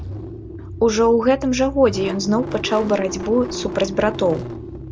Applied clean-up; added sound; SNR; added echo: none; Engine starting / Car; 10 dB; none.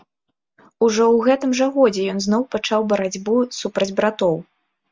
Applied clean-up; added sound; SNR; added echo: none; none; none; none.